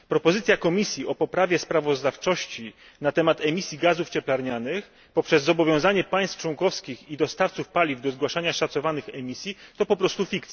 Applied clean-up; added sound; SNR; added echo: none; none; none; none.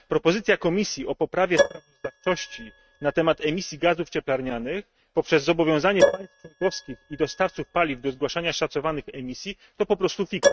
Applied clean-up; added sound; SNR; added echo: neural mask model RNNoise.